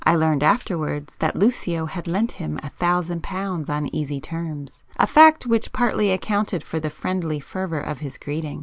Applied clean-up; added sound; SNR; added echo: none; Tambourine; 15 dB; none.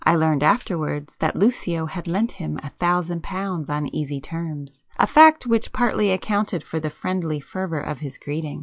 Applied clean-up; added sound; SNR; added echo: classical method log-MMSE.